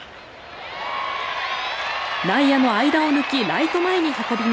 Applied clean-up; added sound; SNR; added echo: none; none; none; none.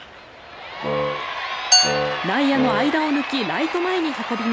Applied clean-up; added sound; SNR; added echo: none; Glass + Wind instrument, woodwind instrument; 1 dB; none.